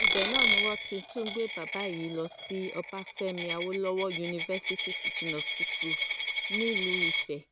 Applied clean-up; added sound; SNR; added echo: none; Coin (dropping); -4 dB; none.